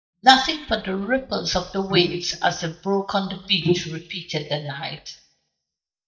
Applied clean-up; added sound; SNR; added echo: neural mask model DeepFilterNet 3.